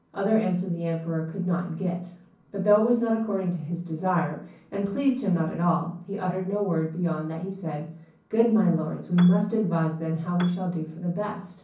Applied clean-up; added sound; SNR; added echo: none; Piano; 13 dB; reverberation time 0.6 s.